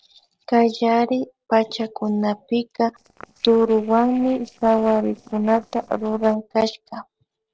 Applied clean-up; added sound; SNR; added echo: neural separator model SepFormer DNS4.